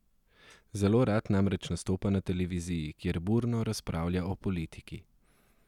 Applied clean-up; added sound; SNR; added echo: none; none; none; none.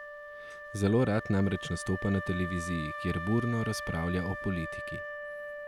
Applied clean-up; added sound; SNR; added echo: none; Wind instrument, woodwind instrument; 8 dB; none.